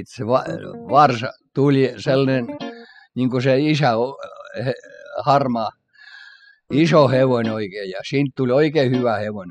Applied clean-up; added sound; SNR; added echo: classical method spectral subtraction.